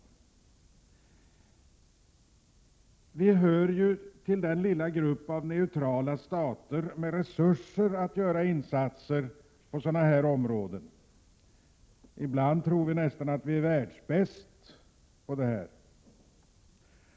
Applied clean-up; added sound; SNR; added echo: none; none; none; none.